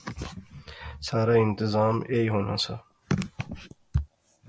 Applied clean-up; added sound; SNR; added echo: none; none; none; none.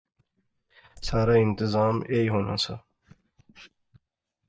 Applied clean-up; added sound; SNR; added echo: neural mask model DeepFilterNet 3.